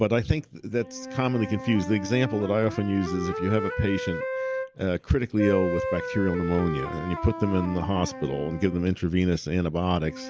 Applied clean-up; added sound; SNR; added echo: none; Wind instrument, woodwind instrument; 8 dB; none.